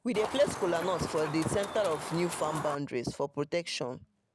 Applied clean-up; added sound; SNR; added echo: none; Chicken, rooster; 7 dB; none.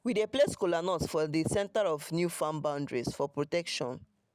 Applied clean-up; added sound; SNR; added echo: none; none; none; none.